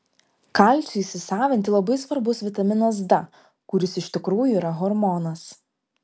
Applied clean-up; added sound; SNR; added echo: none; none; none; none.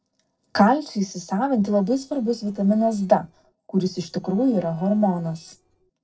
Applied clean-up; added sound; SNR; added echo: neural separator model SepFormer DNS4.